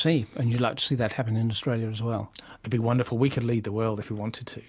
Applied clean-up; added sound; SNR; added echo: none; none; none; none.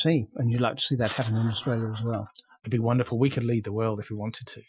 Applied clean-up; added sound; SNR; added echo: classical method Wiener filter.